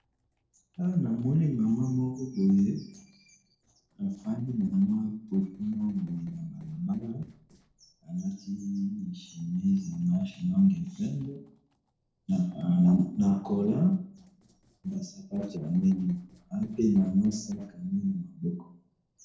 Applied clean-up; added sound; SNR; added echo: neural separator model SepFormer DNS4.